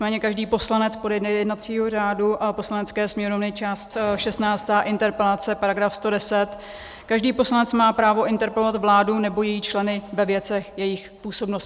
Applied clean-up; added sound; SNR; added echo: none; none; none; none.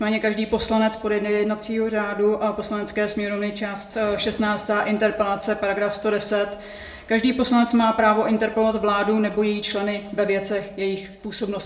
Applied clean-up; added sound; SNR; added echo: none; none; none; reverberation time 0.6 s.